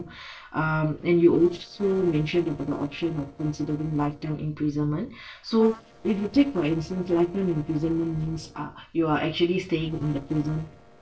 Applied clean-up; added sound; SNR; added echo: neural separator model SepFormer DNS4.